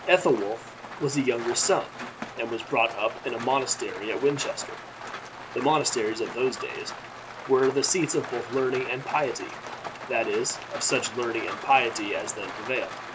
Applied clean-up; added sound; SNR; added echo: none; Rain; 11 dB; none.